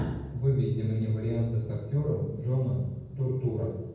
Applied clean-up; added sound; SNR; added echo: none; none; none; reverberation time 1.1 s.